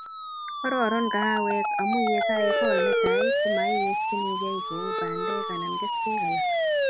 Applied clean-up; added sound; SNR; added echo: none; Siren; -5 dB; none.